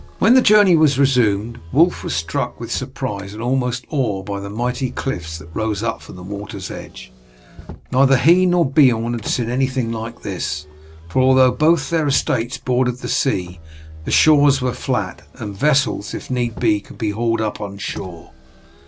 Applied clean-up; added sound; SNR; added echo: none; Motor vehicle (road); 20 dB; none.